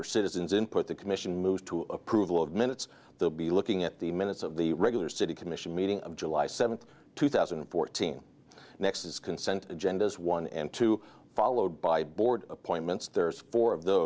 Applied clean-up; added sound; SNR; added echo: none; none; none; none.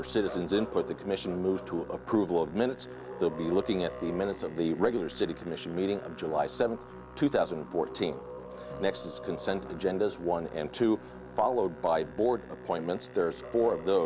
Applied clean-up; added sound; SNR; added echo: none; Musical instrument; 13 dB; none.